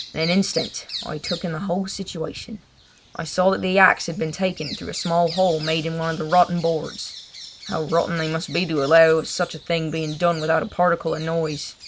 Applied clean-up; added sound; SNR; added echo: none; Bird vocalization, bird call, bird song; 16 dB; none.